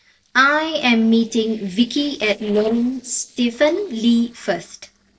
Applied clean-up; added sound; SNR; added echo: neural separator model SepFormer DNS4.